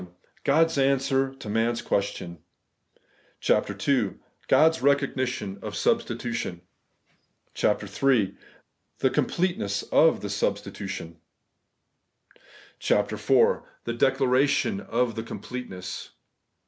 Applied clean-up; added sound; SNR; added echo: none; none; none; none.